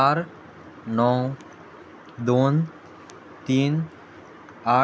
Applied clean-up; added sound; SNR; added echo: none; none; none; none.